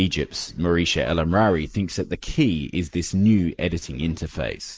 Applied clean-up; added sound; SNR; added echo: neural mask model Resemble Enhance denoiser.